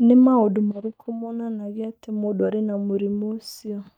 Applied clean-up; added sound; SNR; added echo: neural mask model DeepFilterNet 3.